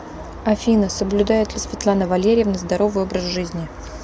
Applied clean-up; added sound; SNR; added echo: none; none; none; none.